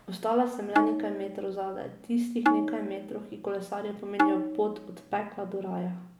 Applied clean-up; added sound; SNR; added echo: none; Tabla; -1 dB; none.